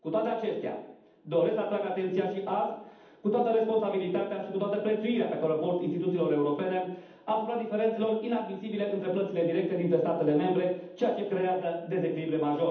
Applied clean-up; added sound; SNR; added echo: none; none; none; reverberation time 0.8 s.